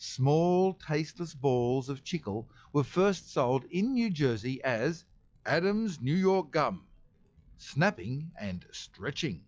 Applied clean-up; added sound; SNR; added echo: classical method log-MMSE.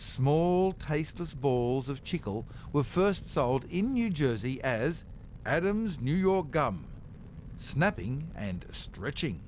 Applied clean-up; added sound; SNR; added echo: none; Fire; 14 dB; none.